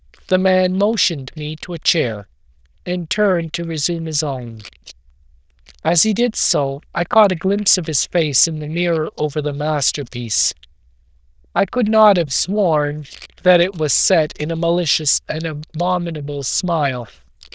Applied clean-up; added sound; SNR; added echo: neural diffusion model UNIVERSE++.